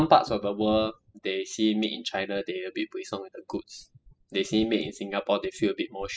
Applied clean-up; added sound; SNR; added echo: classical method spectral subtraction.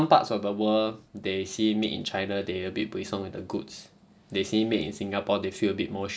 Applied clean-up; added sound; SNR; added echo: none; none; none; none.